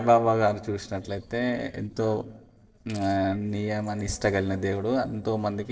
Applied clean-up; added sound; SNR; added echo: neural separator model SepFormer DNS4.